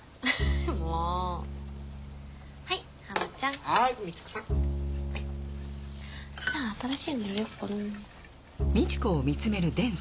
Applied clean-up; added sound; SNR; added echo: none; Bowed string instrument; 3 dB; none.